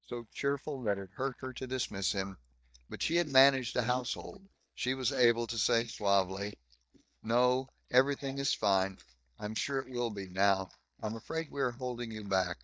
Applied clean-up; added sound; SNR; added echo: neural mask model DeepFilterNet 3.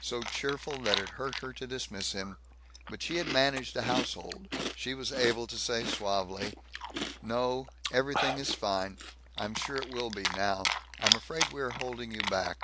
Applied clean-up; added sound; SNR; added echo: none; Chewing, mastication; 3 dB; none.